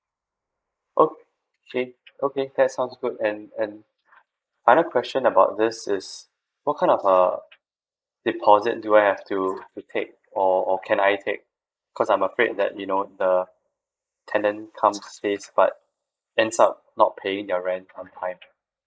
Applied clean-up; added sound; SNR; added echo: neural mask model Resemble Enhance denoiser.